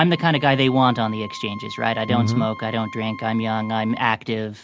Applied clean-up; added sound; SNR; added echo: none; Wind instrument, woodwind instrument; 17 dB; none.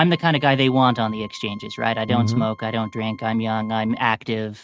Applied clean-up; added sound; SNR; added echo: neural mask model RNNoise.